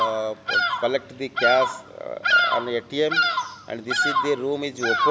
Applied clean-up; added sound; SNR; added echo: none; Bird vocalization, bird call, bird song; -2 dB; none.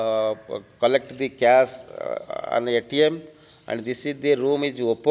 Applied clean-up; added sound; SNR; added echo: none; none; none; none.